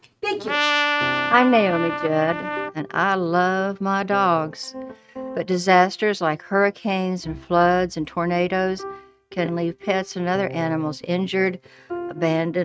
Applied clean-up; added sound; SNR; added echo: neural mask model RNNoise.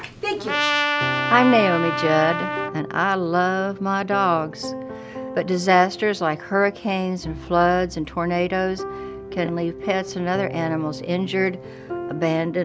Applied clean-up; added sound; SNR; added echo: none; Trumpet; 2 dB; none.